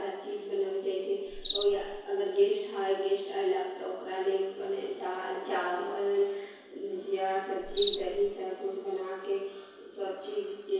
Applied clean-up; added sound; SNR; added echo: none; Cricket; 10 dB; reverberation time 1.1 s.